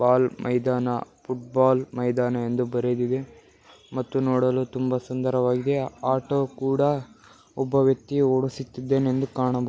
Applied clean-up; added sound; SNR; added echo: none; none; none; none.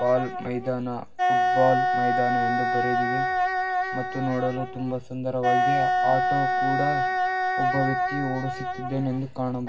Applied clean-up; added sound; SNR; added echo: none; Wind instrument, woodwind instrument; -3 dB; reverberation time 0.4 s.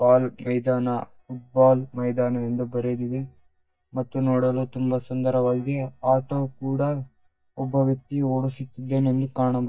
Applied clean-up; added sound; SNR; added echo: neural mask model DeepFilterNet 3.